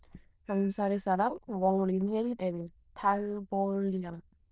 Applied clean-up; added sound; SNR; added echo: neural diffusion model UNIVERSE++.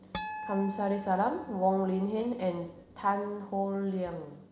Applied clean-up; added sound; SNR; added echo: none; Harp; 12 dB; none.